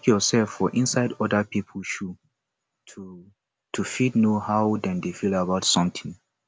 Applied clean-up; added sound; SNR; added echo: none; none; none; none.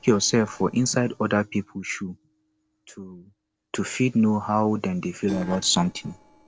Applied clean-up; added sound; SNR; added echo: neural separator model SepFormer DNS4.